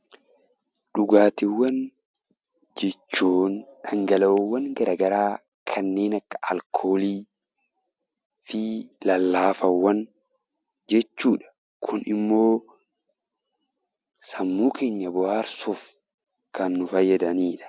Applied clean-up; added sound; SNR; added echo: none; none; none; none.